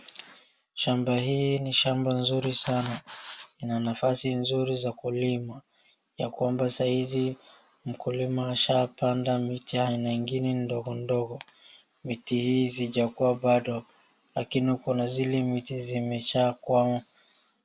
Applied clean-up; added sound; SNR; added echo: none; none; none; none.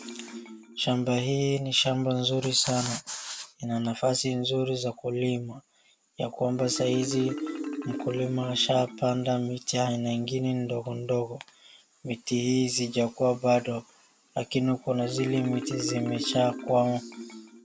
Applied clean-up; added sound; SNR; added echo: none; Marimba, xylophone; 13 dB; none.